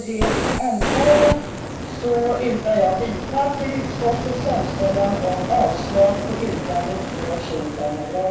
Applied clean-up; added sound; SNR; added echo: none; Fire; 4 dB; reverberation time 0.7 s.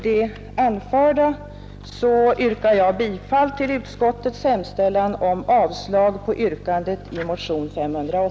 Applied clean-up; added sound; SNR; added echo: none; none; none; none.